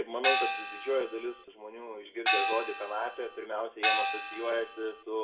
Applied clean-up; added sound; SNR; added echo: none; Gong; -4 dB; reverberation time 0.3 s.